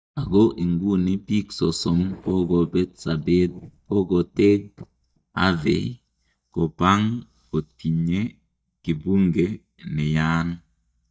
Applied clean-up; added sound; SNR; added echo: neural mask model DeepFilterNet 3.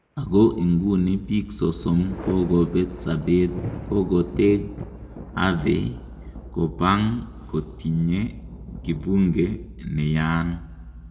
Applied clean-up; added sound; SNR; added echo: none; Thunder; 17 dB; reverberation time 0.8 s.